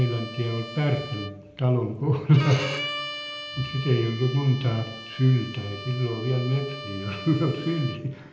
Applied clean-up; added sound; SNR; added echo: none; Bowed string instrument; 12 dB; reverberation time 0.8 s.